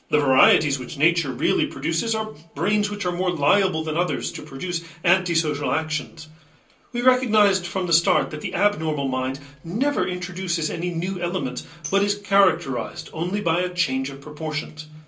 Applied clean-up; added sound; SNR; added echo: none; Tambourine; 19 dB; reverberation time 0.3 s.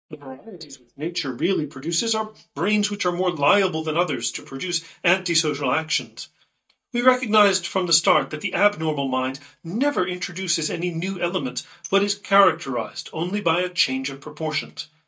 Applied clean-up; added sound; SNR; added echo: neural mask model DeepFilterNet 3.